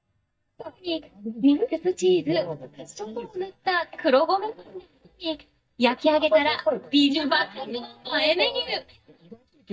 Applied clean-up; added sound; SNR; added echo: neural mask model DeepFilterNet 3.